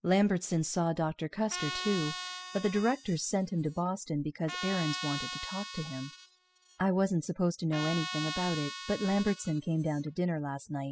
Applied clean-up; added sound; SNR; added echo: classical method spectral subtraction.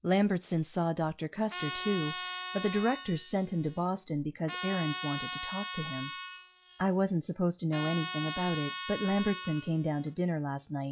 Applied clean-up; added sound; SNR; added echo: classical method log-MMSE.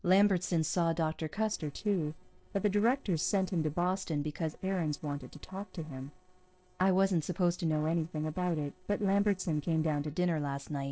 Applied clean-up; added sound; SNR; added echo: neural separator model SepFormer DNS4.